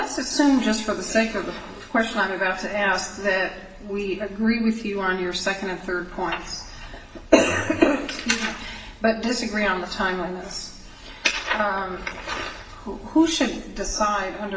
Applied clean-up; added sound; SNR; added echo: none; none; none; reverberation time 1.0 s.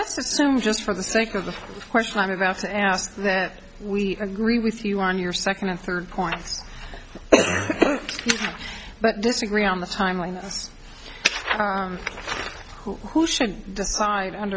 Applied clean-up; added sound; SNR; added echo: none; none; none; none.